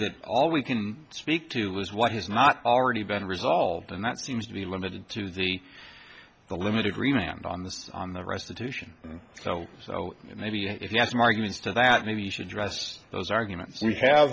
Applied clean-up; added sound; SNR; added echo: none; none; none; none.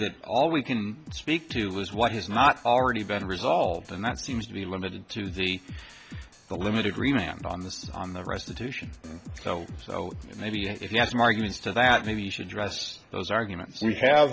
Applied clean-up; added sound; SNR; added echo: none; Drum kit; 15 dB; none.